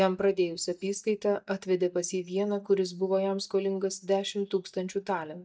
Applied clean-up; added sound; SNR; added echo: neural mask model DeepFilterNet 3.